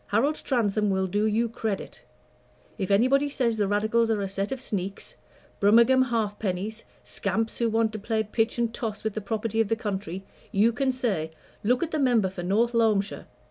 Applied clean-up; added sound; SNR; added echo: none; none; none; none.